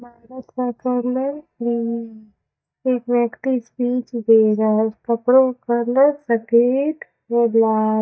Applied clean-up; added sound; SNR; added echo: neural mask model DeepFilterNet 3.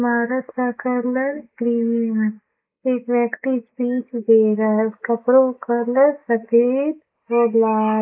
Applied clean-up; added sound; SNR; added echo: neural mask model Resemble Enhance denoiser.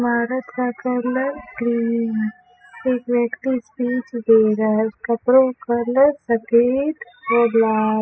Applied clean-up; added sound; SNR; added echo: classical method spectral subtraction.